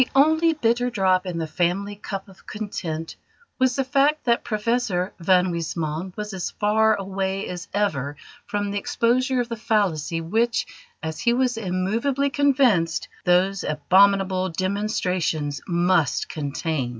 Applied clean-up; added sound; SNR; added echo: none; none; none; none.